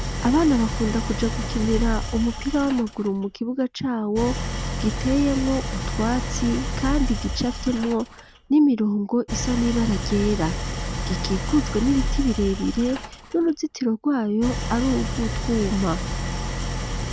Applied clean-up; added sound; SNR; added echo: none; Idling; 4 dB; none.